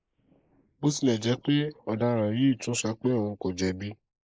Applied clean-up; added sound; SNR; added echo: neural mask model Resemble Enhance denoiser.